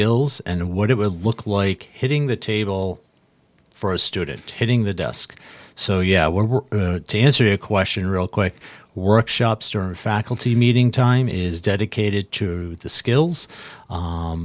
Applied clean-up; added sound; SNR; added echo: none; none; none; none.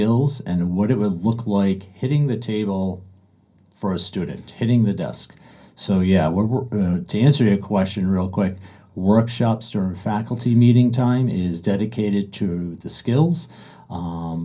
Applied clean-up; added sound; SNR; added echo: none; none; none; reverberation time 0.3 s.